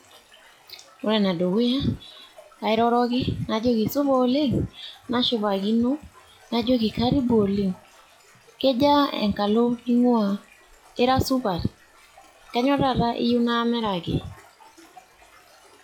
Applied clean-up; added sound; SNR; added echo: classical method log-MMSE.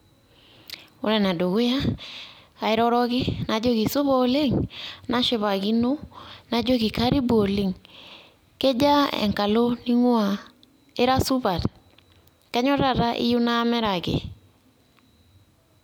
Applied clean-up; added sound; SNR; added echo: none; none; none; none.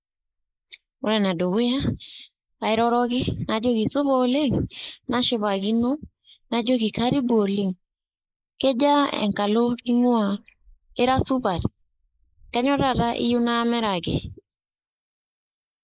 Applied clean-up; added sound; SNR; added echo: neural mask model Resemble Enhance denoiser.